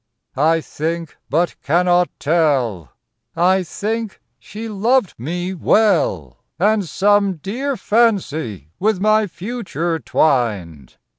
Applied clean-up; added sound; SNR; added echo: none; none; none; none.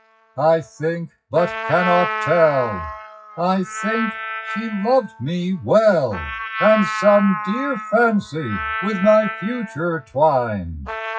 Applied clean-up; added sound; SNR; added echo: classical method WPE with log-MMSE.